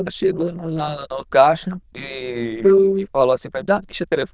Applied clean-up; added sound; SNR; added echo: neural diffusion model UNIVERSE++.